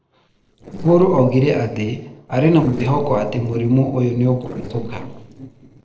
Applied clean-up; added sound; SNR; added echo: neural separator model SepFormer DNS4.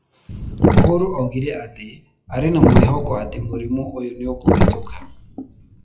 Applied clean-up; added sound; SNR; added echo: classical method WPE with log-MMSE.